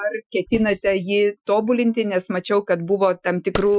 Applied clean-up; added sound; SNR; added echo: classical method Wiener filter.